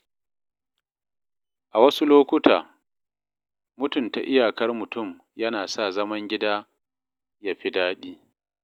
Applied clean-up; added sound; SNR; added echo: none; none; none; none.